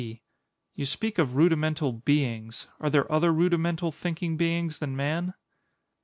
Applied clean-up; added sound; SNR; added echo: none; none; none; none.